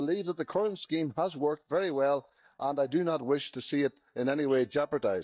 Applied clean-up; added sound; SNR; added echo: neural mask model DeepFilterNet 3.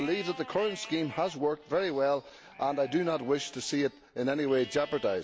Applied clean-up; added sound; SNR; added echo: none; Livestock, farm animals, working animals; 17 dB; none.